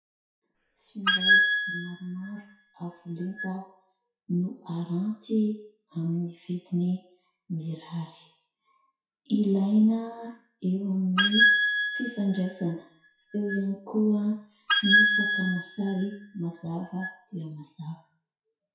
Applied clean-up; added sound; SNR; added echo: classical method WPE with log-MMSE.